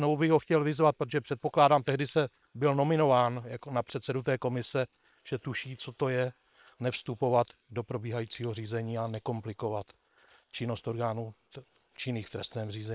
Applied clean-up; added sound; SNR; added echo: neural separator model SepFormer WHAM!.